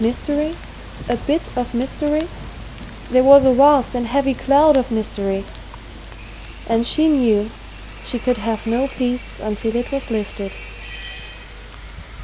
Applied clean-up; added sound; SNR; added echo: none; Rain / Train; 10 dB; none.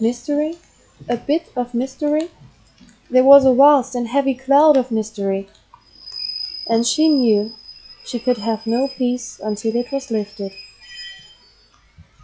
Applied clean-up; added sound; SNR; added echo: classical method log-MMSE.